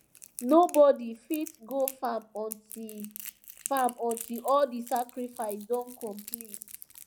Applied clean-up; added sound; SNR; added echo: none; Crackle; 15 dB; none.